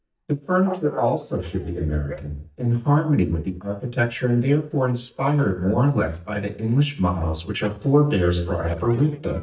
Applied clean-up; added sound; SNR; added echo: neural mask model DeepFilterNet 3.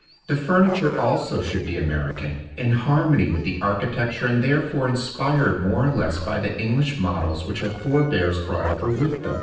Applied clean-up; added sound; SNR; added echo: neural separator model SepFormer DNS4.